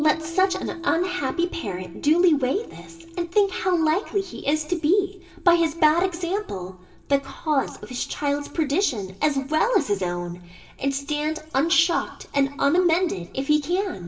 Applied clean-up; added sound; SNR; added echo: none; Piano; 19 dB; reverberation time 0.8 s.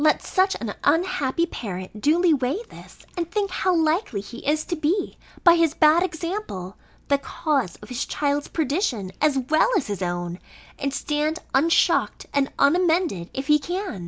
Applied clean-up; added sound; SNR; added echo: none; none; none; none.